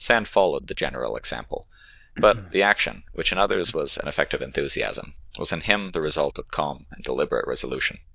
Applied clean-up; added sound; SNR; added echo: neural diffusion model UNIVERSE++.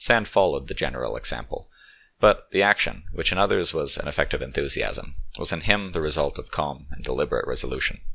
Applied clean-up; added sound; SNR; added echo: none; none; none; none.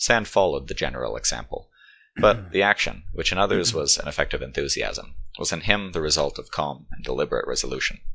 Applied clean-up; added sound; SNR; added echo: classical method log-MMSE.